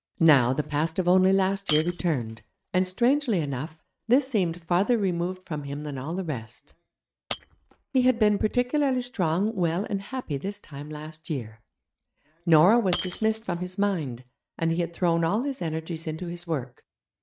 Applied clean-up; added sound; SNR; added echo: neural mask model RNNoise.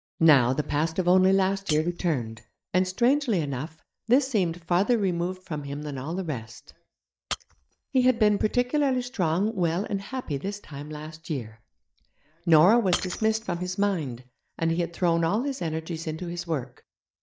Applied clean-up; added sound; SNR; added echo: neural mask model DeepFilterNet 3.